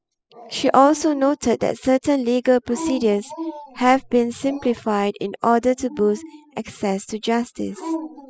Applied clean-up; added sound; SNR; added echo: classical method spectral subtraction.